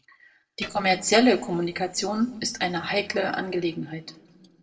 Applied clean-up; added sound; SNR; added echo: neural separator model SepFormer DNS4.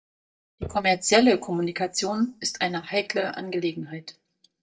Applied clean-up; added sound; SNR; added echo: neural mask model DeepFilterNet 3.